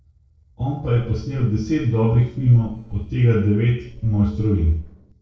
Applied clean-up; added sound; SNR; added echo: neural separator model SepFormer DNS4.